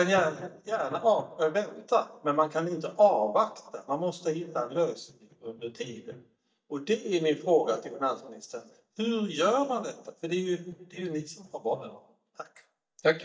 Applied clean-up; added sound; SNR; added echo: neural mask model DeepFilterNet 3.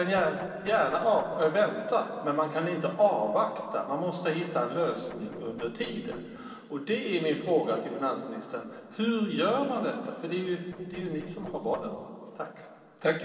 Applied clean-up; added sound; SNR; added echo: neural separator model SepFormer DNS4.